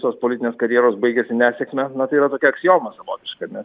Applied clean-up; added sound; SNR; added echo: none; none; none; none.